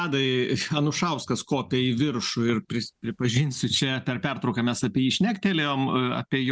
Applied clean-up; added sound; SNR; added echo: none; none; none; none.